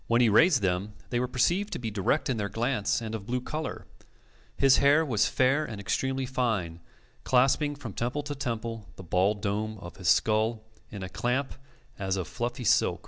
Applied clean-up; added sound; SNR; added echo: none; none; none; none.